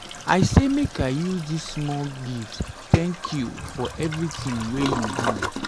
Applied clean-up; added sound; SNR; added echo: none; Toilet flush; 8 dB; none.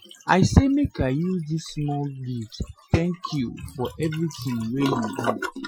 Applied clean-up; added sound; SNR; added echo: classical method Wiener filter.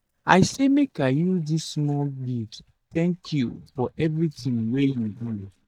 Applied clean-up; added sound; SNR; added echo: neural mask model DeepFilterNet 3.